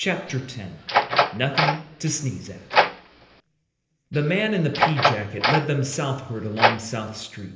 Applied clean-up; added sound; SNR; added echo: none; Door; -2 dB; reverberation time 0.8 s.